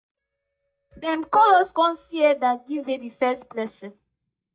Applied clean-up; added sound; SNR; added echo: neural mask model DeepFilterNet 3.